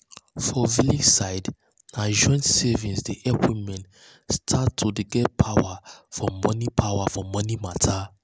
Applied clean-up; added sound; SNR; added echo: none; none; none; none.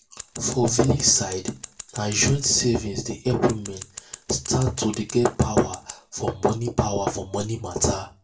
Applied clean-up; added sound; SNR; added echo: none; Scissors; 16 dB; reverberation time 0.2 s.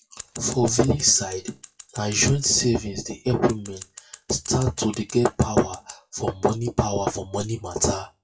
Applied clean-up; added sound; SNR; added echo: classical method WPE with log-MMSE.